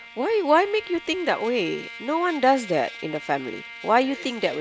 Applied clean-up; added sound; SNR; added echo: none; Trumpet; 16 dB; none.